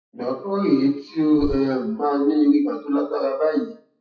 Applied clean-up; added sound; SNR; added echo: classical method WPE with log-MMSE.